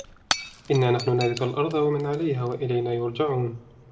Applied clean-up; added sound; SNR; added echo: none; Shatter / Crushing; 12 dB; reverberation time 0.7 s.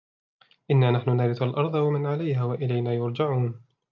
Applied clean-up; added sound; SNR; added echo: none; none; none; none.